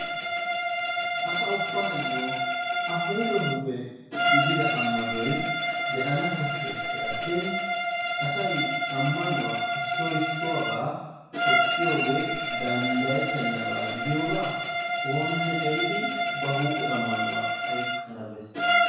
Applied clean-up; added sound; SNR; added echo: none; Bowed string instrument; -3 dB; reverberation time 1.0 s.